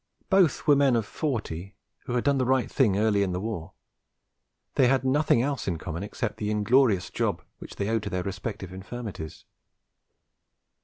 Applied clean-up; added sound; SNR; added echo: none; none; none; none.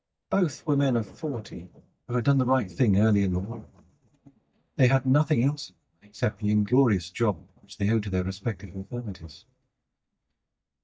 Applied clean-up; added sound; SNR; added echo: neural mask model DeepFilterNet 3.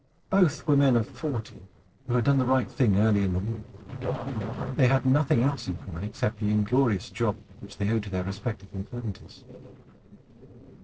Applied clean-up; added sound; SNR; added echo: neural separator model SepFormer DNS4.